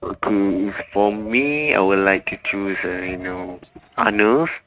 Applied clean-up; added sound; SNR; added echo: neural mask model RNNoise.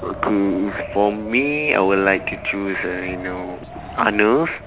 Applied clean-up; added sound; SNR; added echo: none; Wind; 14 dB; none.